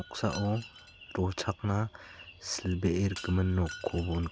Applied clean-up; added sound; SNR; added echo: none; Shatter; 19 dB; none.